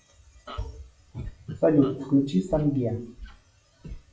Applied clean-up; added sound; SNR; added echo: classical method WPE with log-MMSE.